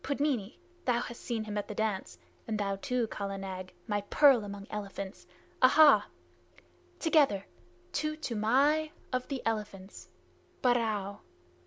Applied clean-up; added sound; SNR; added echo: none; none; none; none.